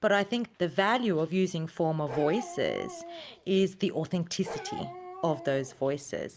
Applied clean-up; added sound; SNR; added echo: none; Bark; 13 dB; none.